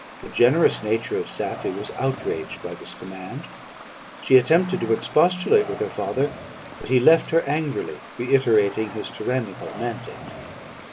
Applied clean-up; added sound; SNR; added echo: none; Stream + Breathing; 15 dB; none.